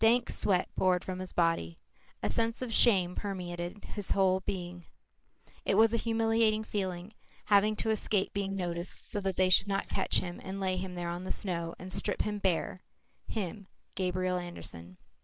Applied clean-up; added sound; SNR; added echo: neural mask model Resemble Enhance denoiser.